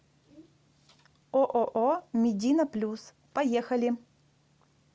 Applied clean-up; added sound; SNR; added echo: none; none; none; none.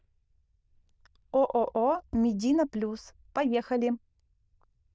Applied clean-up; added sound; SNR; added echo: neural diffusion model UNIVERSE++.